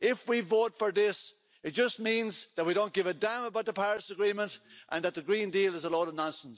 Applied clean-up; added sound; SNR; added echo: none; none; none; none.